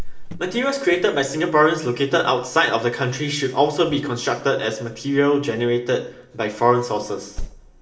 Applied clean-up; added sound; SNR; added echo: none; Cricket; 15 dB; reverberation time 0.6 s.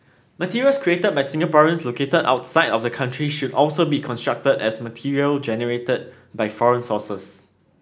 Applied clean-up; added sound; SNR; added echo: none; none; none; none.